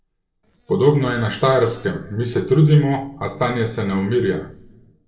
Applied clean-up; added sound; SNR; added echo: neural separator model SepFormer DNS4.